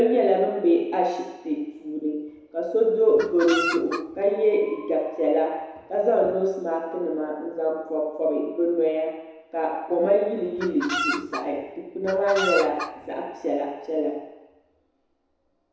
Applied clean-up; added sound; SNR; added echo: none; Chicken, rooster; 6 dB; reverberation time 1.0 s.